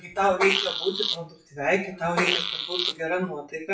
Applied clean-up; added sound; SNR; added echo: classical method WPE with log-MMSE.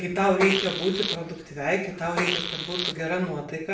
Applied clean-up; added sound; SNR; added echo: none; Fart; 5 dB; reverberation time 0.5 s.